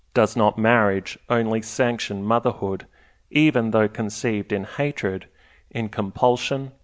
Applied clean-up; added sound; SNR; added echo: none; none; none; none.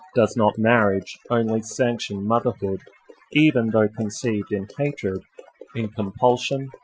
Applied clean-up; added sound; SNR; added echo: classical method Wiener filter.